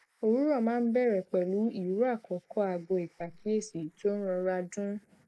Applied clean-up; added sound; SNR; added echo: neural mask model Resemble Enhance denoiser.